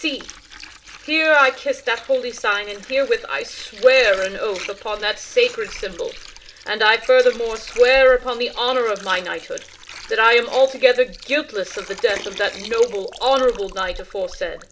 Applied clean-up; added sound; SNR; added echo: none; Water; 18 dB; reverberation time 0.4 s.